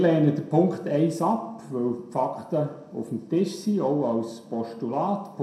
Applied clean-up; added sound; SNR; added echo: none; none; none; reverberation time 0.5 s.